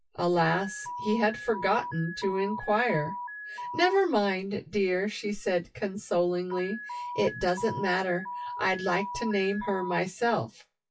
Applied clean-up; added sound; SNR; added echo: classical method WPE with log-MMSE.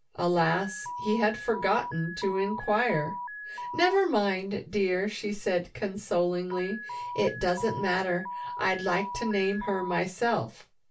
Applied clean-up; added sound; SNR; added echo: none; Alarm; 10 dB; reverberation time 0.2 s.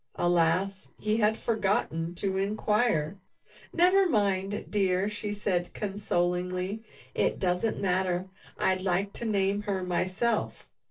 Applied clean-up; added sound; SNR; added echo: neural separator model SepFormer DNS4.